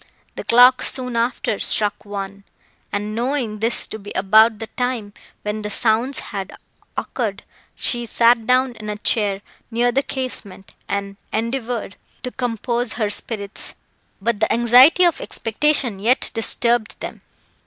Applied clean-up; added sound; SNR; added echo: none; none; none; none.